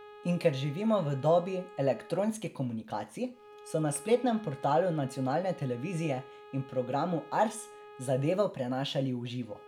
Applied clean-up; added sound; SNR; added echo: none; Bowed string instrument; 20 dB; none.